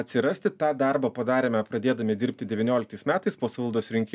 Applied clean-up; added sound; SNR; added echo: none; none; none; none.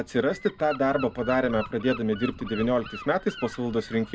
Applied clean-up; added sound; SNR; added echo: none; Gull, seagull / Wind; 14 dB; none.